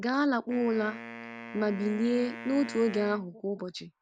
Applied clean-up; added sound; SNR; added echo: none; Wind instrument, woodwind instrument; 14 dB; none.